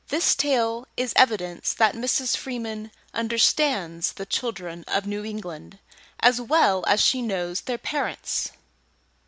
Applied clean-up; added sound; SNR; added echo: none; none; none; none.